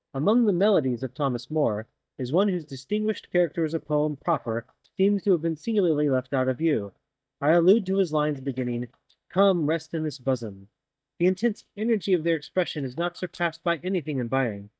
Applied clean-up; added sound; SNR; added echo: neural mask model DeepFilterNet 3.